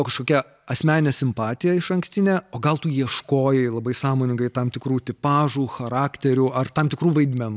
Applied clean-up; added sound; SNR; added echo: none; none; none; none.